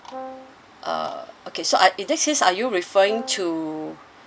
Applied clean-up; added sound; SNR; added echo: none; Brass instrument; 15 dB; none.